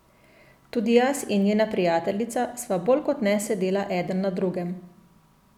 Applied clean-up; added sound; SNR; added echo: none; none; none; none.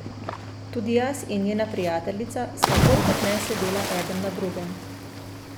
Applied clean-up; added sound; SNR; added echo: none; Cricket / Waves, surf; 0 dB; none.